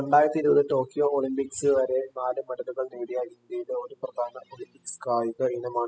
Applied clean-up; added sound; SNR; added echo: classical method spectral subtraction.